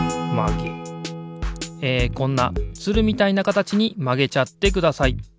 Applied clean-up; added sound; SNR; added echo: none; Acoustic guitar / Strum; 10 dB; none.